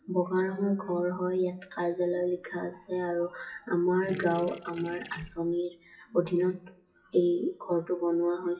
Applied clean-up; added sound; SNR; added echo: classical method WPE with log-MMSE.